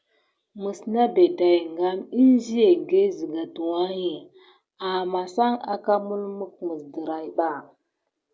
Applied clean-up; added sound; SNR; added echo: none; none; none; none.